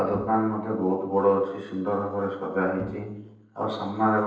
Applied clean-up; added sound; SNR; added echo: neural separator model SepFormer DNS4.